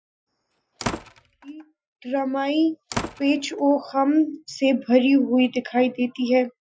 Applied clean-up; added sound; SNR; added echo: classical method Wiener filter.